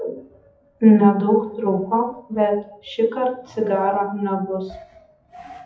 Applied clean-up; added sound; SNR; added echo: classical method WPE with log-MMSE.